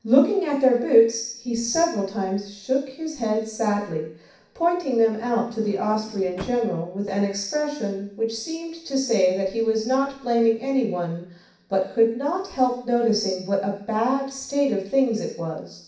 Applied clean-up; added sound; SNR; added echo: none; Sliding door; 19 dB; reverberation time 0.6 s.